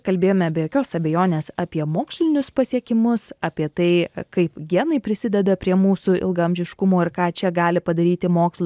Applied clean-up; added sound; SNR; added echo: none; none; none; none.